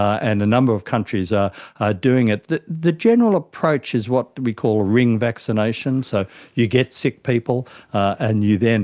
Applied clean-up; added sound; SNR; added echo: none; none; none; none.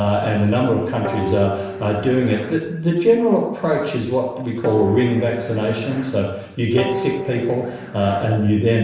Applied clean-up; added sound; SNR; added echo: none; Guitar; 9 dB; reverberation time 0.8 s.